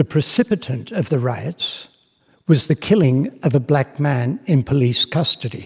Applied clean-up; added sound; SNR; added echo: none; none; none; none.